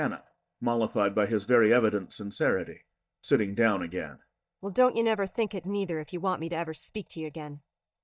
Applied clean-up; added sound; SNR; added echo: neural mask model DeepFilterNet 3.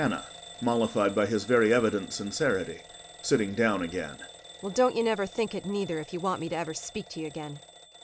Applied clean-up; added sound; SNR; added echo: none; Alarm / Bell; 18 dB; none.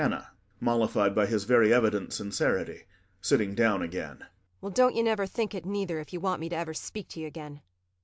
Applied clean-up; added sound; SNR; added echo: none; none; none; none.